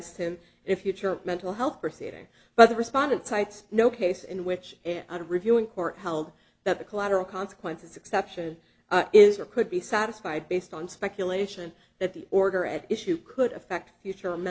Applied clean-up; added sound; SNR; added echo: none; none; none; none.